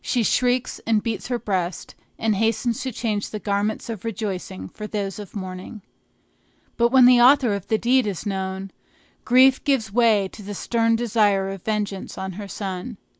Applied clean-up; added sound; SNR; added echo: none; none; none; none.